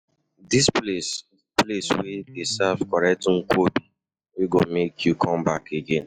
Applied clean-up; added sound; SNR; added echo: classical method log-MMSE.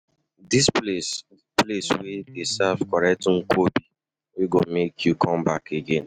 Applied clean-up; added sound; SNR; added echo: neural mask model RNNoise.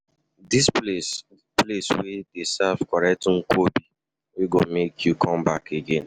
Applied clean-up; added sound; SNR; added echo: none; none; none; none.